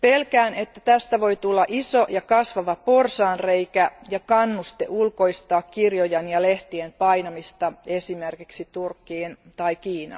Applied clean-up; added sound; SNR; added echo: none; none; none; none.